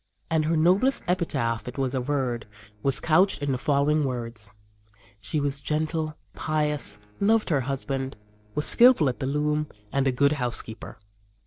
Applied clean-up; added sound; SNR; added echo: neural separator model SepFormer DNS4.